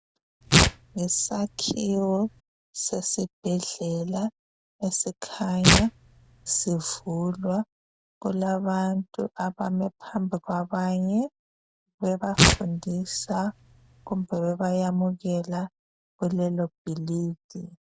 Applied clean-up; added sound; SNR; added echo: none; Tearing; -2 dB; none.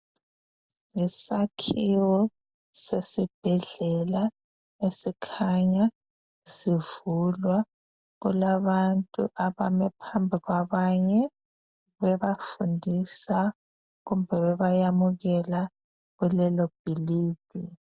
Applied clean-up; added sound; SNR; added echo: none; none; none; none.